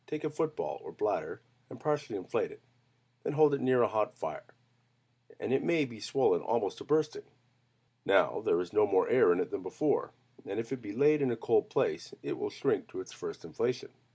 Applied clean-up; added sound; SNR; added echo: none; none; none; none.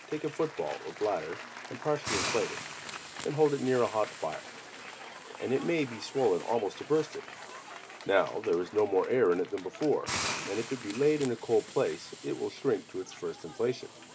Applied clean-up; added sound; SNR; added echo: none; Hiss + Applause / Cheering; 11 dB; none.